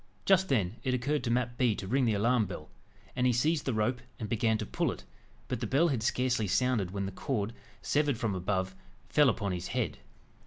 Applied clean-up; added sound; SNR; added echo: none; none; none; none.